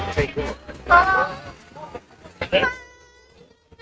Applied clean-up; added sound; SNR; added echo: neural mask model RNNoise.